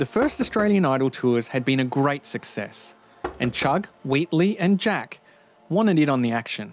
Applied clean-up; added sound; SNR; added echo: none; Knock; 15 dB; none.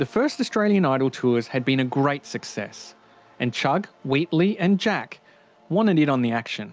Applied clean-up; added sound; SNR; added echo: none; none; none; none.